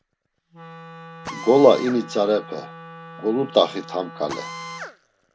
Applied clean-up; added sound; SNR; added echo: none; Drill + Wind instrument, woodwind instrument; 15 dB; none.